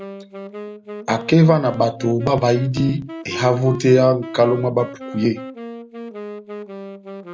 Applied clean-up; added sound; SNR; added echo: none; Wind instrument, woodwind instrument; 14 dB; none.